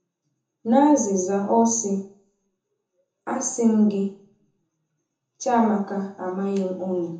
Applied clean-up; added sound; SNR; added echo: none; none; none; reverberation time 0.6 s.